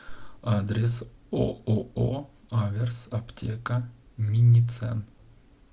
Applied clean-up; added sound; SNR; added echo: none; none; none; none.